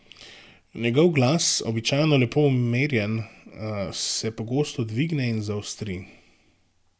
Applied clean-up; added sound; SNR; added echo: none; none; none; none.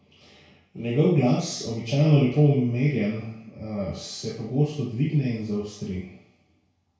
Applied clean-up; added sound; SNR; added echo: none; none; none; reverberation time 0.6 s.